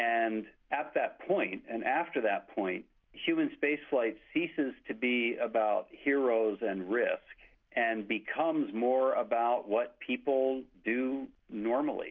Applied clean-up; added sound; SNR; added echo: none; none; none; none.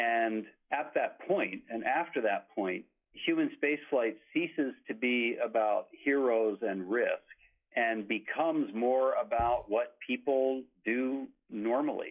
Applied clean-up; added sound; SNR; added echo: classical method log-MMSE.